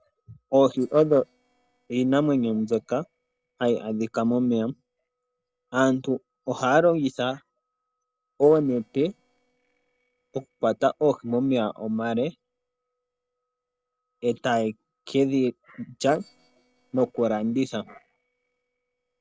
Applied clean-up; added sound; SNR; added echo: neural separator model SepFormer DNS4.